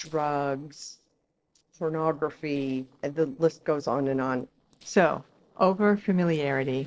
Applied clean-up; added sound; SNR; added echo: neural separator model SepFormer DNS4.